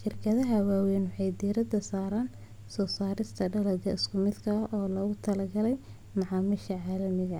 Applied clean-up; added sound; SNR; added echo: none; none; none; none.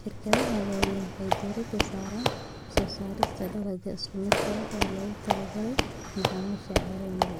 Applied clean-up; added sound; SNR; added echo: none; Squeak / Walk, footsteps; -2 dB; none.